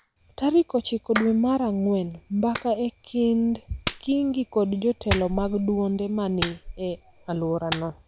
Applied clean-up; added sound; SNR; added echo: none; Clapping; 13 dB; none.